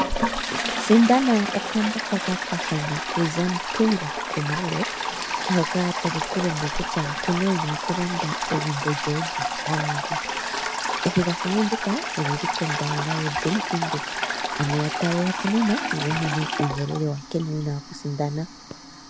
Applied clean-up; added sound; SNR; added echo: none; Toilet flush; 3 dB; none.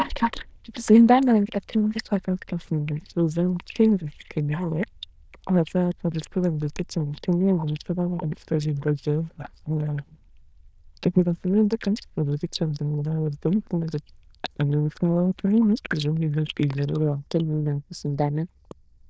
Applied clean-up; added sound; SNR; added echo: neural diffusion model UNIVERSE++.